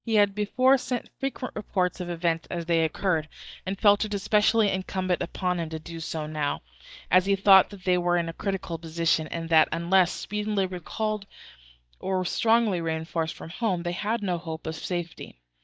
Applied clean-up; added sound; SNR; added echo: neural mask model DeepFilterNet 3.